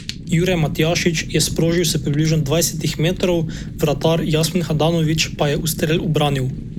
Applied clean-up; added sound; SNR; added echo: none; Fire; 10 dB; none.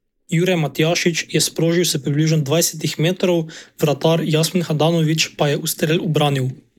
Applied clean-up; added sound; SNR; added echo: neural mask model DeepFilterNet 3.